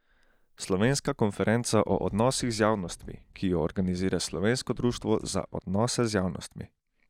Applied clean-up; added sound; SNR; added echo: neural mask model DeepFilterNet 3.